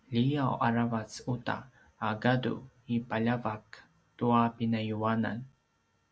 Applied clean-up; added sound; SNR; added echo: none; none; none; none.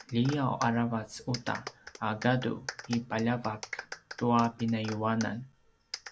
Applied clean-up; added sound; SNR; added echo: none; Clapping; 14 dB; none.